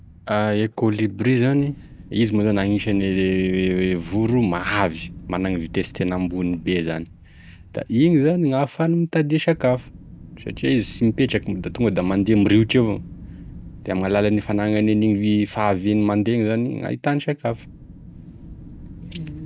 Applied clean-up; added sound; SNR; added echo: none; Wind; 18 dB; none.